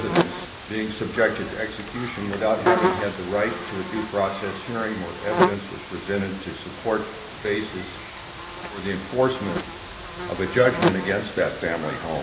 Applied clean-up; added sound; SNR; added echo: none; Buzz; 2 dB; reverberation time 1.0 s.